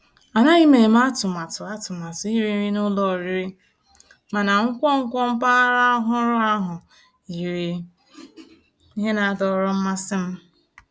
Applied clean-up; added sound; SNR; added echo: none; none; none; none.